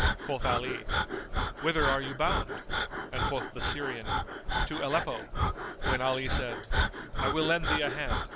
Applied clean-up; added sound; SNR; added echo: none; Breathing; -2 dB; none.